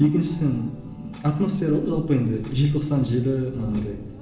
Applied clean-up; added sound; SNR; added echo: none; Thunder; 17 dB; reverberation time 1.2 s.